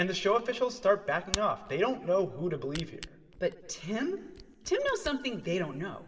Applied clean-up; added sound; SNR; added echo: none; Camera; 16 dB; reverberation time 2.5 s.